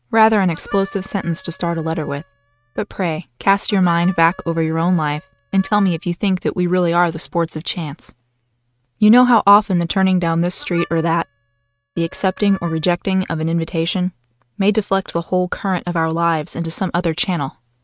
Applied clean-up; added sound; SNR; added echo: neural mask model RNNoise.